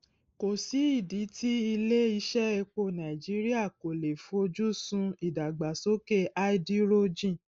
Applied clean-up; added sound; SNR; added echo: neural mask model Resemble Enhance denoiser.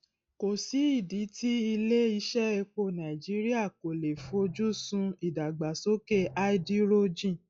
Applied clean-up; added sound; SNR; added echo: classical method log-MMSE.